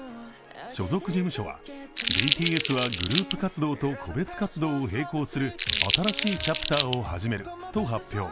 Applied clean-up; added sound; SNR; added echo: none; Crumpling, crinkling; 0 dB; none.